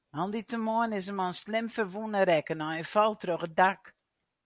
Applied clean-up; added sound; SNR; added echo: none; none; none; none.